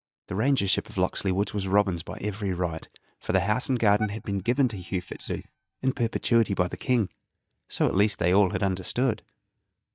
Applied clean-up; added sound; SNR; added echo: neural mask model DeepFilterNet 3.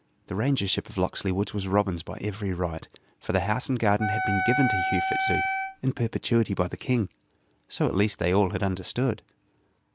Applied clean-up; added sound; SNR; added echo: none; Wind instrument, woodwind instrument; 0 dB; none.